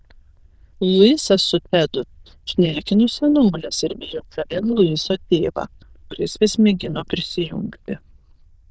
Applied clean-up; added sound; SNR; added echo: neural diffusion model UNIVERSE++.